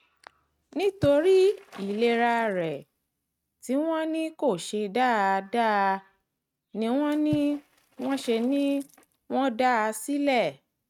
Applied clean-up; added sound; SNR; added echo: neural mask model RNNoise.